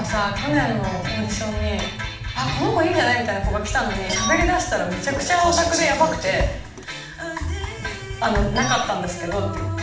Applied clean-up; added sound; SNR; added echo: none; Car; 17 dB; reverberation time 0.5 s.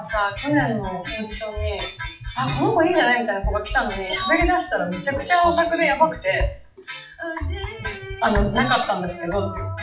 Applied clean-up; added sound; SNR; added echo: classical method WPE with log-MMSE.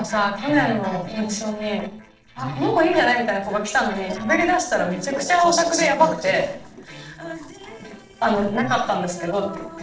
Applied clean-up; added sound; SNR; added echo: neural separator model SepFormer DNS4.